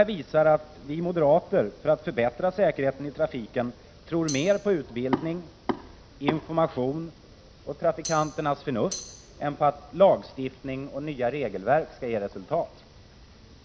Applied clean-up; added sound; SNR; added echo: none; Tambourine; 13 dB; none.